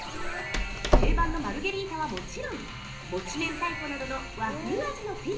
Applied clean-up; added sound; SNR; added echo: none; Door; -2 dB; reverberation time 0.5 s.